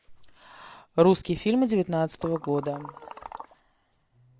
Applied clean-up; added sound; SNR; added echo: none; Liquid; 15 dB; none.